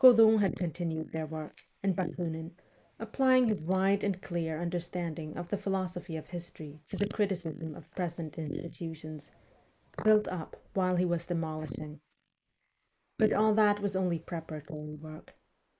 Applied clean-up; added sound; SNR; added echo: neural mask model Resemble Enhance denoiser.